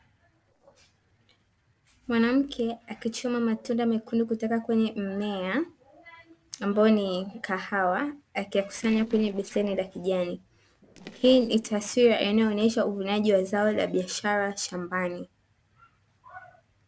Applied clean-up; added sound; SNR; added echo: neural separator model SepFormer DNS4.